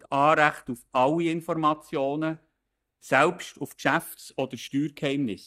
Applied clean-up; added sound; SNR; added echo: neural mask model DeepFilterNet 3.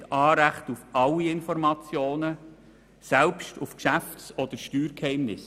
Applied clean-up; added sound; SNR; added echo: none; none; none; none.